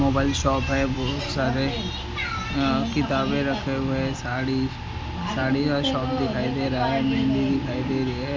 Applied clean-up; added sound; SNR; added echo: none; none; none; none.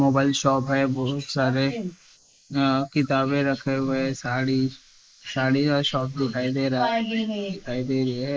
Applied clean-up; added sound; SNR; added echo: neural mask model Resemble Enhance denoiser.